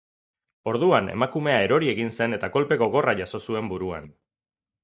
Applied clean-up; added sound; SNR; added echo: neural mask model DeepFilterNet 3.